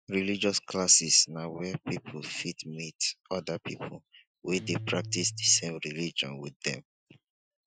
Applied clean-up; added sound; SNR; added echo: classical method Wiener filter.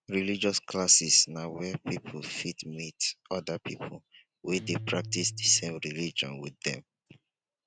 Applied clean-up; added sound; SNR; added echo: none; Guitar; 13 dB; none.